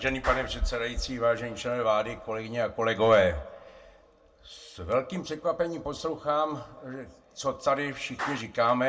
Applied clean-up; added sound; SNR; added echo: none; Clapping; 17 dB; reverberation time 0.2 s.